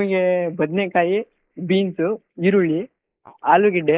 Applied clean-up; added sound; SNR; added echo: neural mask model Resemble Enhance denoiser.